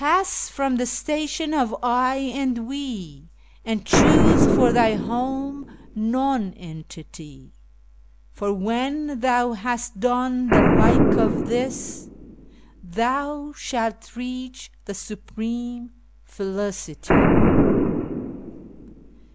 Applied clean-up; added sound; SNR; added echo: none; Boom; -1 dB; none.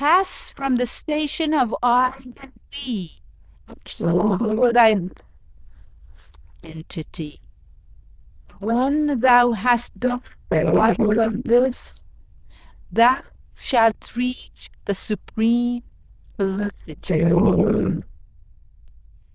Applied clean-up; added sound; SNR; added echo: neural diffusion model UNIVERSE++.